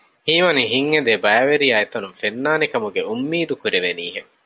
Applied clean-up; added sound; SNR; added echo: none; none; none; none.